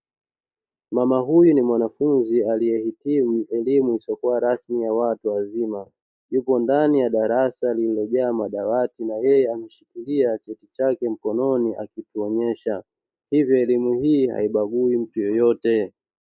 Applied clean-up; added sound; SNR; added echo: neural mask model Resemble Enhance denoiser.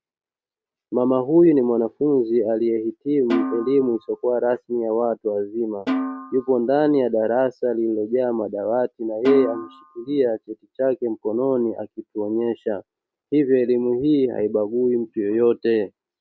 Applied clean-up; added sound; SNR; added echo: none; Snare drum; 9 dB; none.